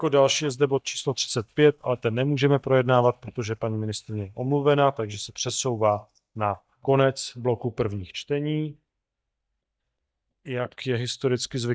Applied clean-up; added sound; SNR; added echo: neural mask model DeepFilterNet 3.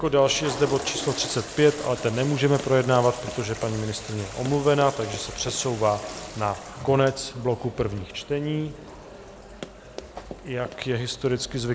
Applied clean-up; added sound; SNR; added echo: none; Run + Toilet flush; 14 dB; none.